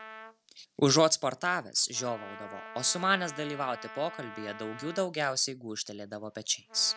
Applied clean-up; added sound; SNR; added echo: none; Trumpet; 16 dB; none.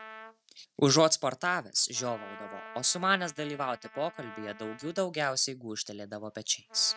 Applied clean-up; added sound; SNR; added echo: neural mask model RNNoise.